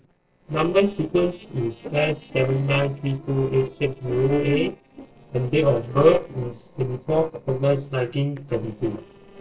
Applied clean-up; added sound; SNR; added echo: neural separator model SepFormer DNS4.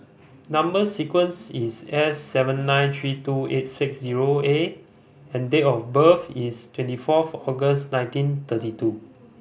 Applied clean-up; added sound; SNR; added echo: none; none; none; none.